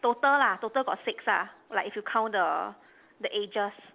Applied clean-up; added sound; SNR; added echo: none; none; none; none.